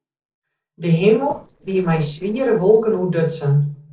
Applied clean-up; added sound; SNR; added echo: neural separator model SepFormer DNS4.